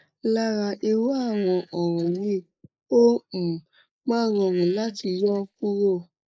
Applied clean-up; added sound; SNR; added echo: neural mask model Resemble Enhance denoiser.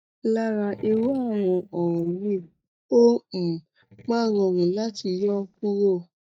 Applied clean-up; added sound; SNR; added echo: neural mask model DeepFilterNet 3.